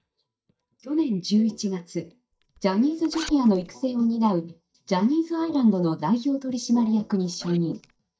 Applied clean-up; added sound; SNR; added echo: neural mask model DeepFilterNet 3.